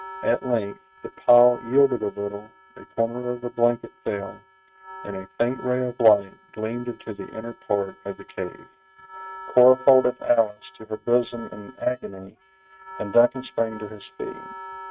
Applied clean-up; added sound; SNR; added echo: neural mask model RNNoise.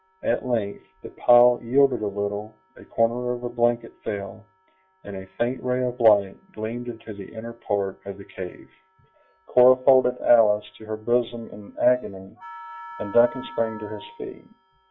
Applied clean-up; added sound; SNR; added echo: classical method log-MMSE.